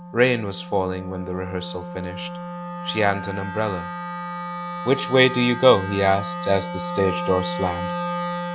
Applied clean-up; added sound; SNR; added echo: none; Wind instrument, woodwind instrument; 7 dB; none.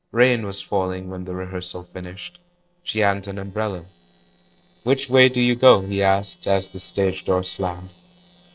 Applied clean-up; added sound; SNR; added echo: neural separator model SepFormer DNS4.